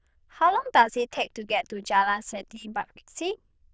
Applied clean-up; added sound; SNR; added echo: neural diffusion model UNIVERSE++.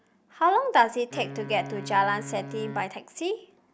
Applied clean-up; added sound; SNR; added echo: none; Wind instrument, woodwind instrument; 13 dB; none.